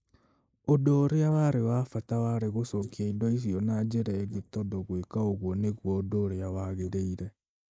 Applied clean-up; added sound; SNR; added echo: neural mask model Resemble Enhance denoiser.